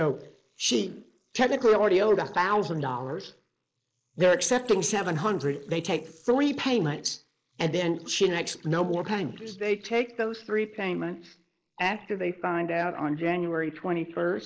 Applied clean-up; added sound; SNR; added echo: neural mask model Resemble Enhance denoiser.